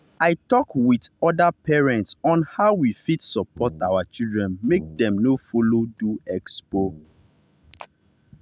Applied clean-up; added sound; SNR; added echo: none; Brass instrument; 16 dB; none.